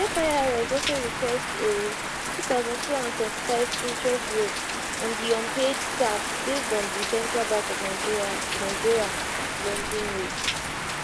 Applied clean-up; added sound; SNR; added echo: none; Rain; 1 dB; none.